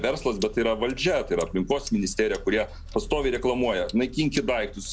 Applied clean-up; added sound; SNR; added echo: none; Sink (filling or washing); 13 dB; none.